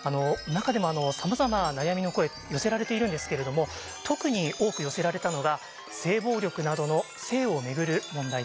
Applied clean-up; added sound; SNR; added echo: none; Chime; 13 dB; none.